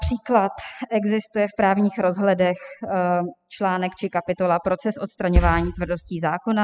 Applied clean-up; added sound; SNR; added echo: classical method spectral subtraction.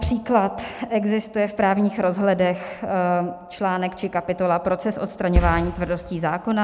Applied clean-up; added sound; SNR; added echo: none; Boom; 2 dB; none.